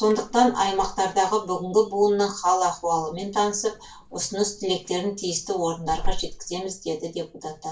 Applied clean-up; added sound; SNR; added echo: none; Alarm / Insect; 10 dB; reverberation time 0.2 s.